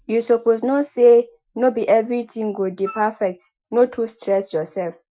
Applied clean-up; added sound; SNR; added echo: classical method Wiener filter.